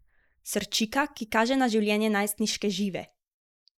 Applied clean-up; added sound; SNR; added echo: neural mask model Resemble Enhance denoiser.